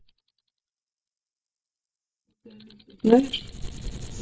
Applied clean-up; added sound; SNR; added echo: neural mask model DeepFilterNet 3.